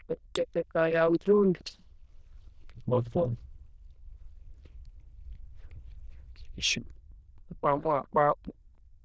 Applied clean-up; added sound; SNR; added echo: neural diffusion model UNIVERSE++.